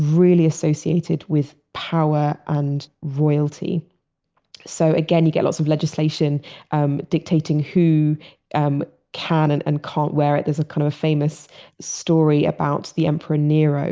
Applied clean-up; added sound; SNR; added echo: neural mask model Resemble Enhance denoiser.